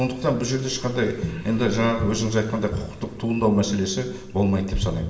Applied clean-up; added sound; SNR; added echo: none; Livestock, farm animals, working animals; 19 dB; reverberation time 1.7 s.